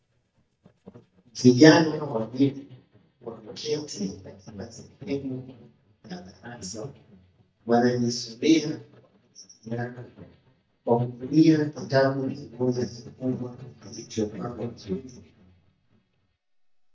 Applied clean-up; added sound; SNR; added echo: neural mask model DeepFilterNet 3.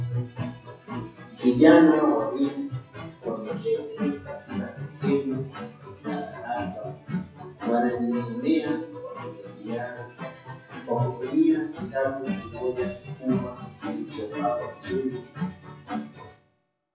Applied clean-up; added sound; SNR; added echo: classical method WPE with log-MMSE.